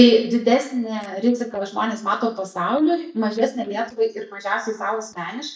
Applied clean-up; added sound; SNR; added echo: neural mask model DeepFilterNet 3.